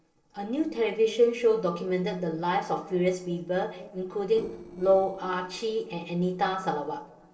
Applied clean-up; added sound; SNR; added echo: neural separator model SepFormer DNS4.